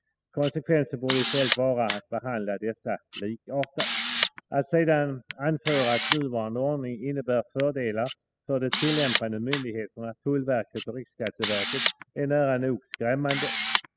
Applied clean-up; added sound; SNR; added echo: classical method spectral subtraction.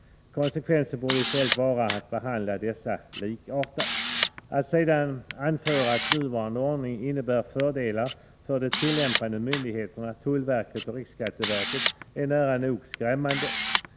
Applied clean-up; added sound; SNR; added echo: none; Camera; 3 dB; none.